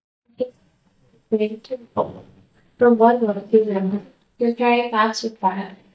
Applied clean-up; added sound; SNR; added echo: neural mask model DeepFilterNet 3.